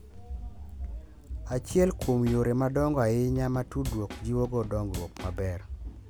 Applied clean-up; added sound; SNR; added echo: none; Drum / Drum kit; 13 dB; none.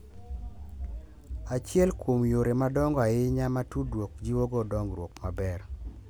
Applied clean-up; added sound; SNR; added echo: none; none; none; none.